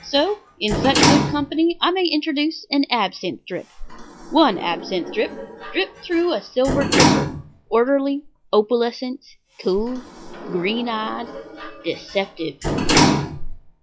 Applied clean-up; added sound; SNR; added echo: classical method log-MMSE.